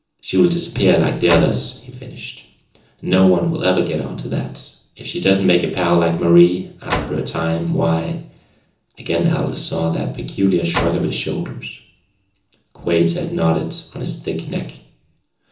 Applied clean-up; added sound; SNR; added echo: none; Slam; 11 dB; reverberation time 0.7 s.